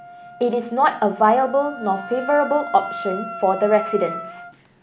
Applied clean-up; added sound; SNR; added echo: none; Wind instrument, woodwind instrument; 12 dB; none.